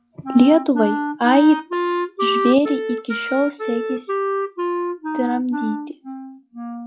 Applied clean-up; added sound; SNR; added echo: classical method log-MMSE.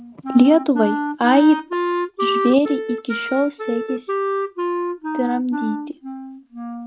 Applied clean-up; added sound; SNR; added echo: neural mask model RNNoise.